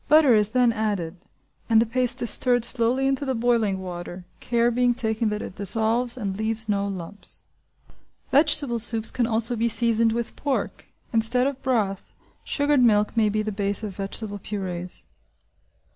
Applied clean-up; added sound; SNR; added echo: none; none; none; none.